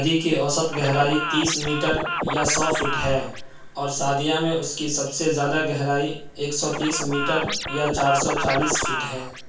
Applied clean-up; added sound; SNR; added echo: none; Scratching (performance technique); 4 dB; reverberation time 0.3 s.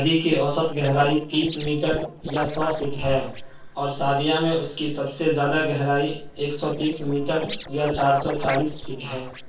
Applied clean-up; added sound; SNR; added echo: neural separator model SepFormer DNS4.